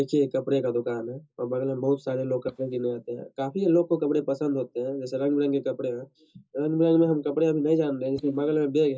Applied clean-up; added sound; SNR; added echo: neural mask model DeepFilterNet 3.